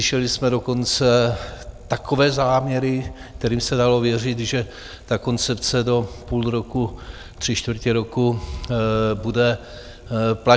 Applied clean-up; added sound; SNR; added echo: none; Bicycle; 19 dB; none.